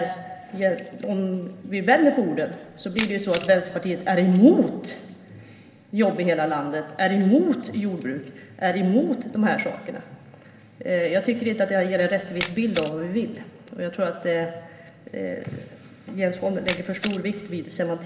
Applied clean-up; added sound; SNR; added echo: none; Camera; 13 dB; reverberation time 1.8 s.